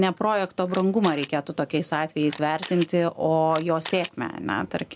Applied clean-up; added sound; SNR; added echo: none; Camera; 15 dB; none.